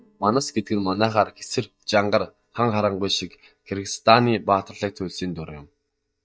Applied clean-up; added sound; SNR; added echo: neural mask model DeepFilterNet 3.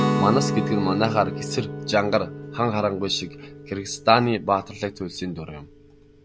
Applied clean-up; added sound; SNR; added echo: none; Guitar; 5 dB; none.